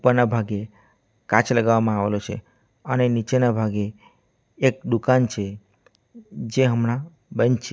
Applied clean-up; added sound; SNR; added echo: none; none; none; none.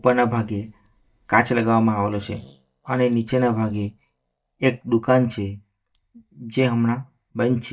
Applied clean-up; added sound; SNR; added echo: neural mask model DeepFilterNet 3.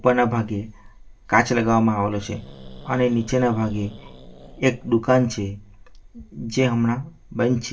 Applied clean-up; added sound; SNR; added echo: none; Growling; 19 dB; reverberation time 0.2 s.